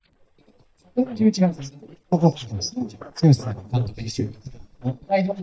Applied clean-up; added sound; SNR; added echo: neural mask model DeepFilterNet 3.